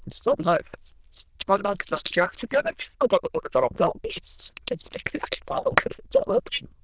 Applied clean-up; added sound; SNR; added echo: neural diffusion model UNIVERSE++.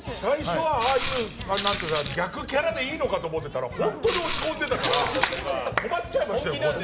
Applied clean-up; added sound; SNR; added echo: none; Walk, footsteps; 5 dB; none.